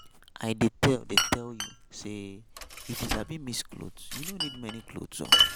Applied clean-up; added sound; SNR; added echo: none; Glass; -2 dB; none.